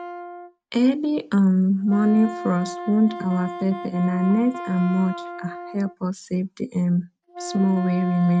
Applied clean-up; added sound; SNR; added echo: neural mask model RNNoise.